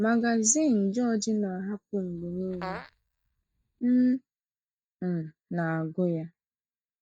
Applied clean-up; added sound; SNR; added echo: neural mask model DeepFilterNet 3.